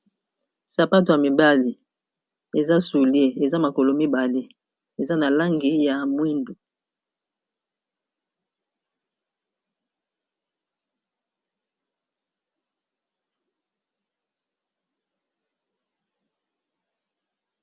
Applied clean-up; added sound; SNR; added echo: none; none; none; none.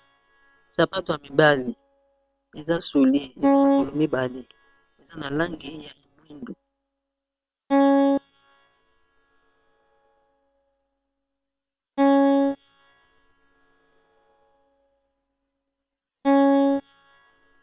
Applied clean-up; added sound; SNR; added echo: neural separator model SepFormer WHAM!.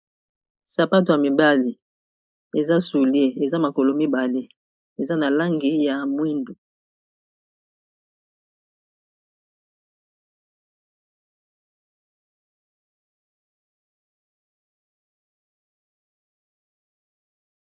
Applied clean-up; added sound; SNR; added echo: neural mask model Resemble Enhance denoiser.